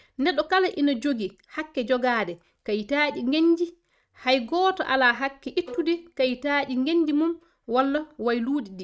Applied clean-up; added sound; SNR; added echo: neural mask model RNNoise.